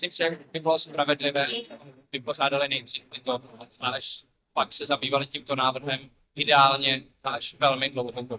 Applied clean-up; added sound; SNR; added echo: neural mask model DeepFilterNet 3.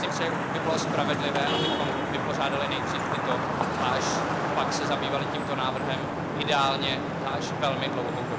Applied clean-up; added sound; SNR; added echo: none; Traffic noise, roadway noise / Vehicle horn, car horn, honking; -3 dB; none.